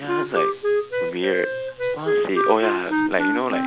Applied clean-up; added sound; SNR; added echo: none; Wind instrument, woodwind instrument; -2 dB; none.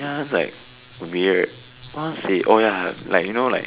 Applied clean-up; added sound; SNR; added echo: none; none; none; none.